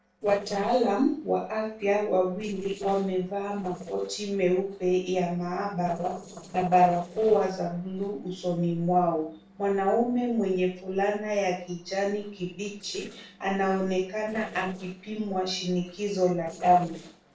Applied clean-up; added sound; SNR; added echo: neural separator model SepFormer DNS4.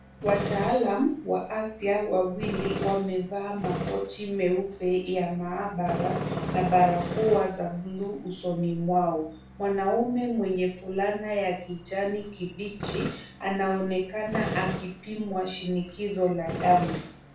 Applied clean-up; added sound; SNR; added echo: none; Tools; 9 dB; reverberation time 0.4 s.